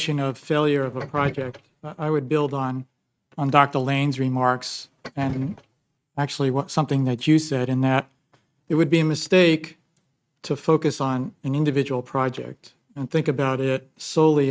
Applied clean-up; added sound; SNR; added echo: neural mask model RNNoise.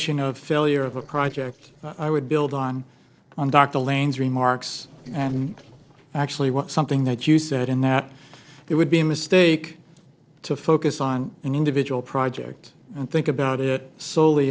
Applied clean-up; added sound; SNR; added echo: neural separator model SepFormer DNS4.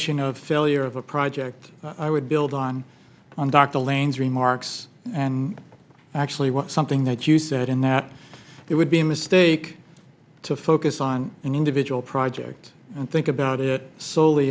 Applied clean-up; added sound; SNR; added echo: none; none; none; none.